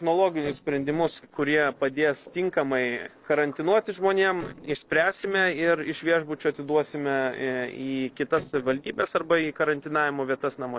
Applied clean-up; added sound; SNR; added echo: neural separator model SepFormer DNS4.